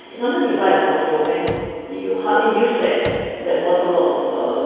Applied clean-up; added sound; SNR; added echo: none; Slam; 17 dB; reverberation time 2.2 s.